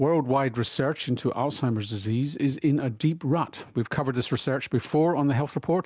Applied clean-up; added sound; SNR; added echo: none; none; none; none.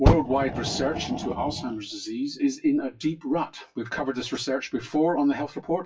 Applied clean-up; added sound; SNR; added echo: classical method WPE with log-MMSE.